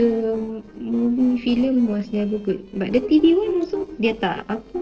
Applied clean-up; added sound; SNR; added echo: neural separator model SepFormer DNS4.